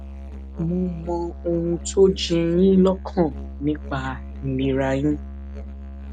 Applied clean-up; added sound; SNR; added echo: none; Musical instrument; 11 dB; none.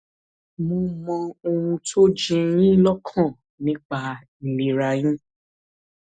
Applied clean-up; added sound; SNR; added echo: none; none; none; none.